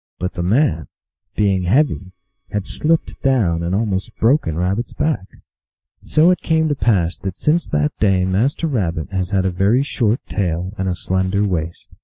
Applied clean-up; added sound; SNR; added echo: neural mask model DeepFilterNet 3.